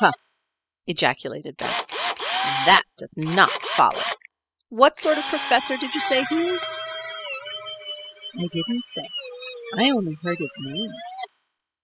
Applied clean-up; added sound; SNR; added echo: classical method spectral subtraction.